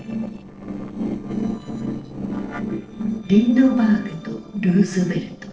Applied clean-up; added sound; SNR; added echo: neural separator model SepFormer DNS4.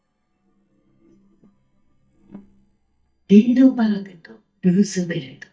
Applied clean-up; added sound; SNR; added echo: neural mask model DeepFilterNet 3.